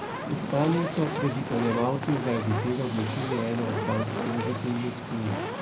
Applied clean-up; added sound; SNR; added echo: none; Fire; 4 dB; reverberation time 0.4 s.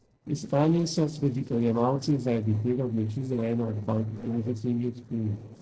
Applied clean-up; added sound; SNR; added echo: neural separator model SepFormer DNS4.